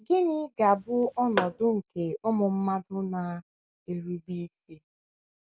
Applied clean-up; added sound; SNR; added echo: none; Tap / Hammer; 6 dB; none.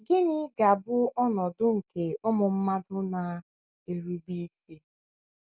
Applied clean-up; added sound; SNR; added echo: none; none; none; none.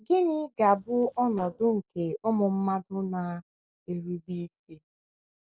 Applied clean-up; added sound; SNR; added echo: neural separator model SepFormer DNS4.